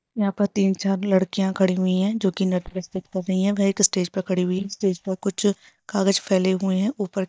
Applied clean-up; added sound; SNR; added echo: neural mask model DeepFilterNet 3.